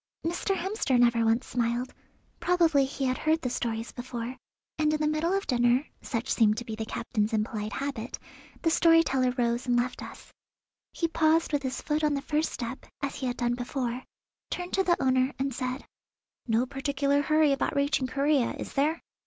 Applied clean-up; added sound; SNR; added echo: none; none; none; none.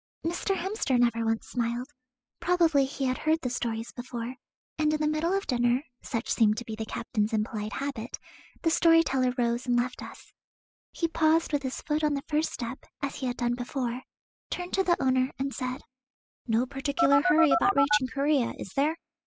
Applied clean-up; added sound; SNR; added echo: classical method spectral subtraction.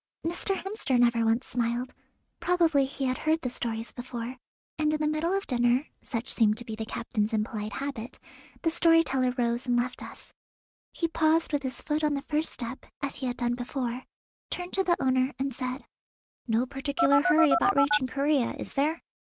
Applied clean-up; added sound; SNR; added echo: neural mask model RNNoise.